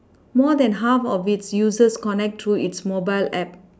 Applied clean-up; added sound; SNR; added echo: none; none; none; none.